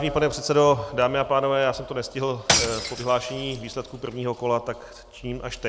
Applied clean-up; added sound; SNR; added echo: none; Shatter / Crushing; 4 dB; none.